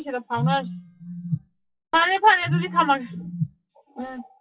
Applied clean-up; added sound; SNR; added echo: classical method WPE with log-MMSE.